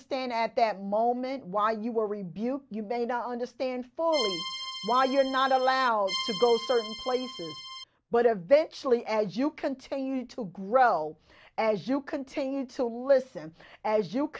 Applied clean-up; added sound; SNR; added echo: none; Accordion; 9 dB; none.